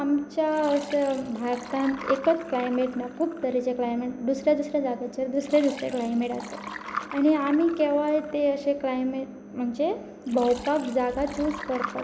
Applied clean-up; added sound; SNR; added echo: none; Liquid; 15 dB; none.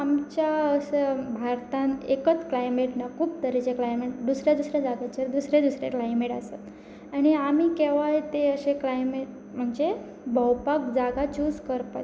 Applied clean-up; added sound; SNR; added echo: none; none; none; none.